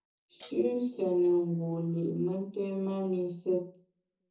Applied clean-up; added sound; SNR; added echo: neural separator model SepFormer DNS4.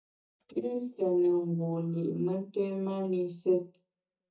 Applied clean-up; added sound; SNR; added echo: neural mask model DeepFilterNet 3.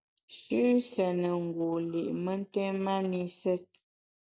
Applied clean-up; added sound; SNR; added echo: none; none; none; none.